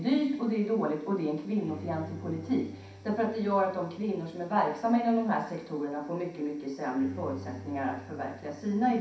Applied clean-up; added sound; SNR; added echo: none; Bowed string instrument; 18 dB; reverberation time 0.6 s.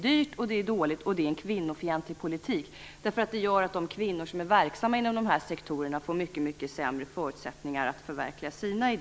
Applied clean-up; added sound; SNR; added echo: none; none; none; none.